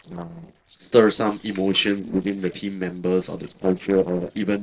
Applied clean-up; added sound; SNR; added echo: neural separator model SepFormer DNS4.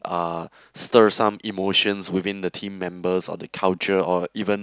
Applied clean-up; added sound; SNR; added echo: none; none; none; none.